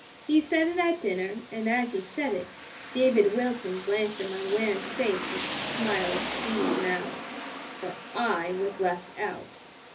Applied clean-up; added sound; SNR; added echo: none; Rain; 7 dB; reverberation time 0.4 s.